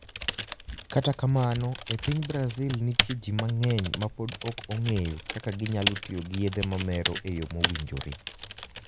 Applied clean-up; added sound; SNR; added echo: none; Typing; 4 dB; none.